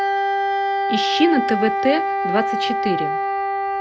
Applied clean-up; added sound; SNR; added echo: none; Wind instrument, woodwind instrument; -2 dB; none.